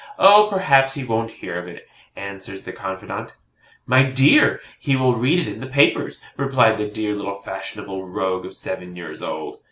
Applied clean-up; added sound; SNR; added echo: none; none; none; none.